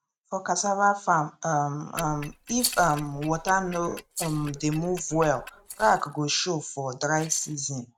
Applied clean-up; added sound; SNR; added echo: neural mask model RNNoise.